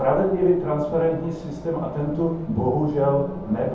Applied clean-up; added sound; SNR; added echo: none; Race car, auto racing; 12 dB; reverberation time 0.7 s.